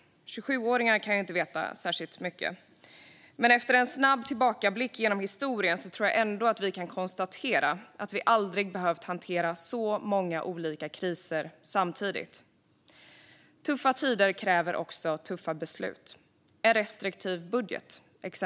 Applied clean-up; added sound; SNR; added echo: none; none; none; none.